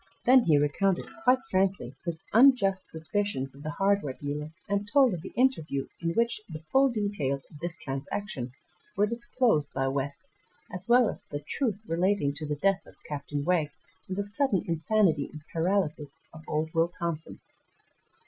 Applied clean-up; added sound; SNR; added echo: classical method Wiener filter.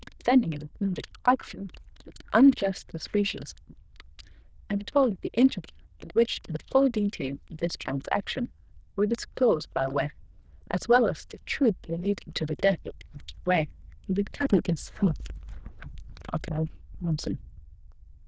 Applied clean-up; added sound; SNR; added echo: neural diffusion model UNIVERSE++.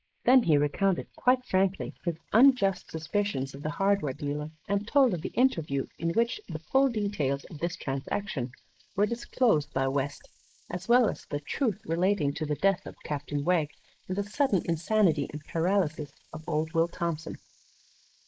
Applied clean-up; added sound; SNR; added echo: neural mask model Resemble Enhance denoiser.